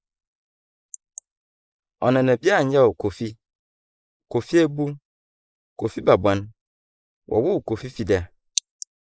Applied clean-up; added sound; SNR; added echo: neural mask model Resemble Enhance denoiser.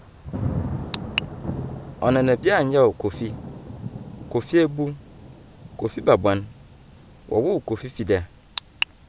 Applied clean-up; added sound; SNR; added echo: none; Thunder / Rain; 10 dB; none.